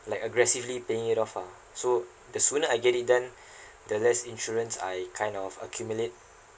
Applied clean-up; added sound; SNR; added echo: none; none; none; none.